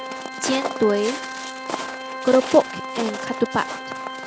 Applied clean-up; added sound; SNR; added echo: none; Organ + Walk, footsteps; 6 dB; none.